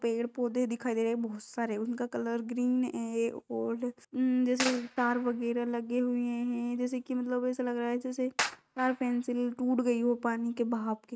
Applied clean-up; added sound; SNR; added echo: neural mask model RNNoise.